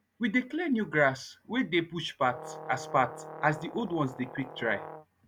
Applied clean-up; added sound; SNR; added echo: none; Brass instrument; 13 dB; none.